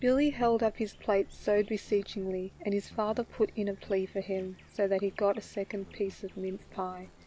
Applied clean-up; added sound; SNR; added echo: none; Insect + Frog; 19 dB; none.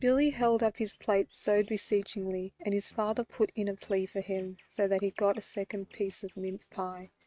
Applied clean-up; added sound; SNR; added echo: neural mask model RNNoise.